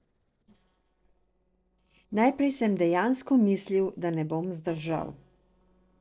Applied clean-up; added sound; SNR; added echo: neural separator model SepFormer DNS4.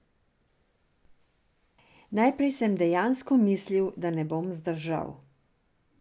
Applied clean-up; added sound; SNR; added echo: none; none; none; none.